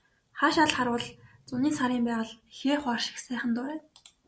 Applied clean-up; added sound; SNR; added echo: none; none; none; none.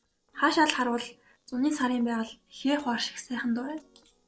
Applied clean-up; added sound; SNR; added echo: neural separator model SepFormer DNS4.